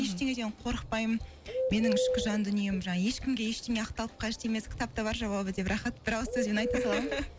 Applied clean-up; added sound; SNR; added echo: none; Bird; 6 dB; none.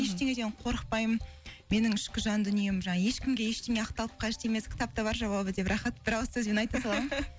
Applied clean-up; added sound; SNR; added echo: none; none; none; none.